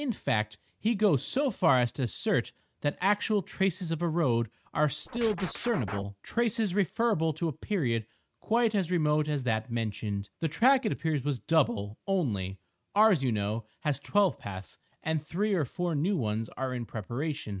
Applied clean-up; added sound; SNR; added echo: neural mask model RNNoise.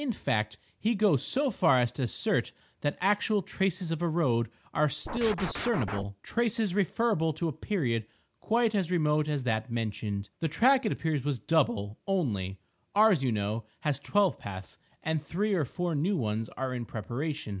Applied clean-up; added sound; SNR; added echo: none; Scratching (performance technique); 7 dB; none.